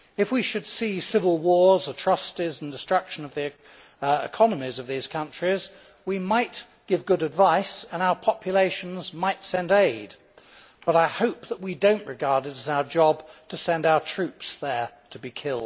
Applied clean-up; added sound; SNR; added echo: none; none; none; none.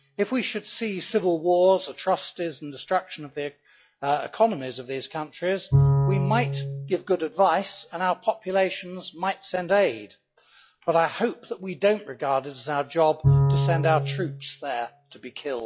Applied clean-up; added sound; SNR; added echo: classical method log-MMSE.